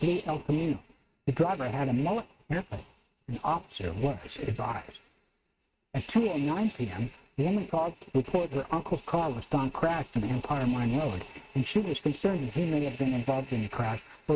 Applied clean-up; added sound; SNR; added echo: neural mask model RNNoise.